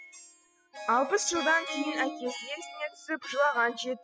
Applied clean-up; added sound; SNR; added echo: classical method spectral subtraction.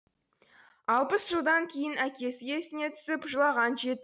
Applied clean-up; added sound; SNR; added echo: none; none; none; none.